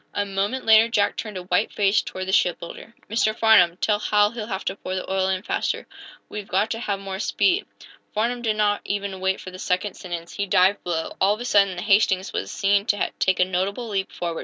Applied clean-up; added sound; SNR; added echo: none; none; none; none.